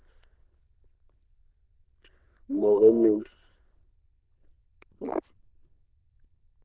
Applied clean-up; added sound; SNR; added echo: neural diffusion model UNIVERSE++.